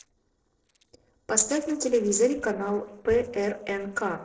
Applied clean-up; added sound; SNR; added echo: neural separator model SepFormer DNS4.